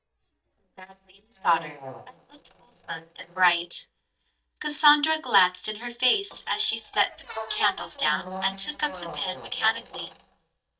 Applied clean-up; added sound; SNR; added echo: neural mask model DeepFilterNet 3.